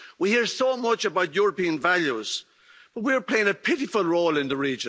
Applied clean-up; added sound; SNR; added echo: none; none; none; none.